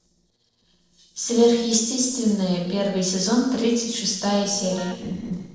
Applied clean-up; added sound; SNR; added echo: neural separator model SepFormer DNS4.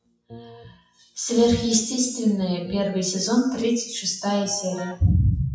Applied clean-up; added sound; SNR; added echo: classical method WPE with log-MMSE.